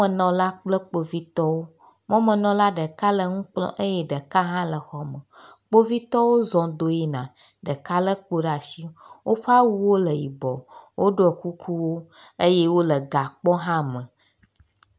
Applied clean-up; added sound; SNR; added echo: none; none; none; none.